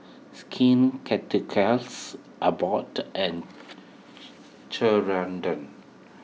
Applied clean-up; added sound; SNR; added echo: none; none; none; none.